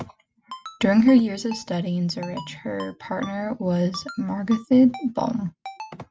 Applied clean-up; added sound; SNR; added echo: none; Ringtone; 19 dB; none.